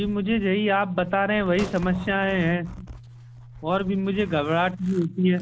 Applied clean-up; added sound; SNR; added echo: none; Gunshot, gunfire + Zipper (clothing); 16 dB; none.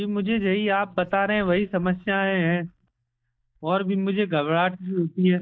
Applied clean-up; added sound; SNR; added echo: neural mask model DeepFilterNet 3.